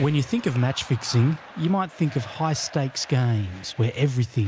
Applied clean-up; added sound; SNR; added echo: none; none; none; none.